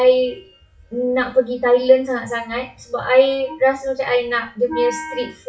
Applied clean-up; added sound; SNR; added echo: classical method WPE with log-MMSE.